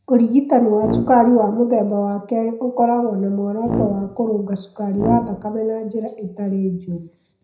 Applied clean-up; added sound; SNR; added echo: none; Brass instrument; 6 dB; reverberation time 0.5 s.